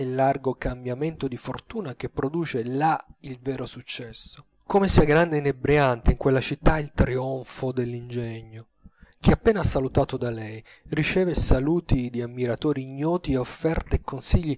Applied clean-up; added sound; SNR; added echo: none; none; none; none.